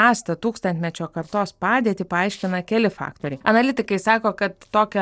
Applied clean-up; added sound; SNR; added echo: neural separator model SepFormer DNS4.